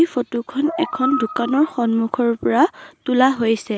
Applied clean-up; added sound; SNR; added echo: none; Animal; 11 dB; none.